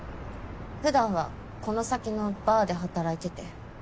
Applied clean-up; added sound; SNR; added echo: none; none; none; none.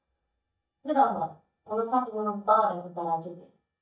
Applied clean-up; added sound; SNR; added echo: neural mask model DeepFilterNet 3.